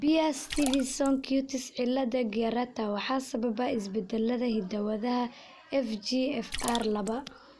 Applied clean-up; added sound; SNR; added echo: none; Splash, splatter; 9 dB; none.